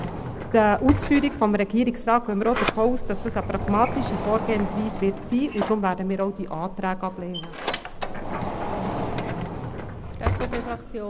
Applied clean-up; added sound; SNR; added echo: none; Sliding door; 5 dB; none.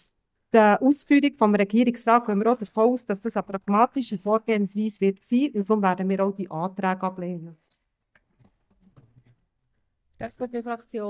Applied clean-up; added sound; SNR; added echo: neural mask model DeepFilterNet 3.